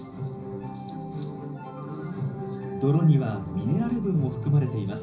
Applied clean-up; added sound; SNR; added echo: none; none; none; reverberation time 0.5 s.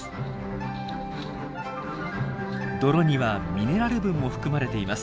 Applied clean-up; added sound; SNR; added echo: none; none; none; none.